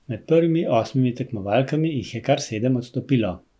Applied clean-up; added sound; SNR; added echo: none; none; none; none.